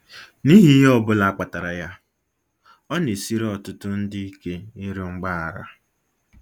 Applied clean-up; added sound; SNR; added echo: none; none; none; none.